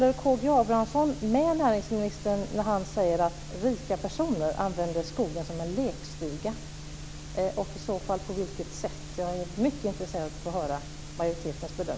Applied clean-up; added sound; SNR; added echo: none; none; none; none.